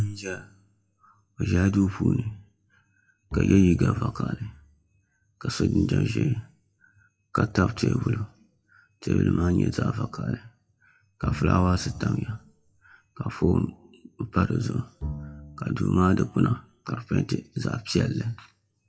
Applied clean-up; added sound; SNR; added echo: classical method WPE with log-MMSE.